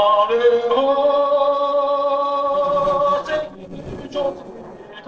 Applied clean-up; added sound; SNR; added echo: neural separator model SepFormer DNS4.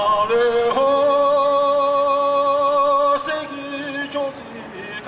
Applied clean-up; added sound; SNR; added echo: none; none; none; none.